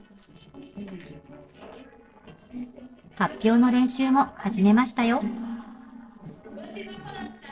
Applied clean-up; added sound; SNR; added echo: neural separator model SepFormer DNS4.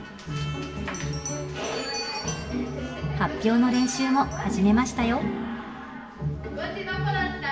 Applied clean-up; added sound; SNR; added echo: none; Bell; 19 dB; reverberation time 0.7 s.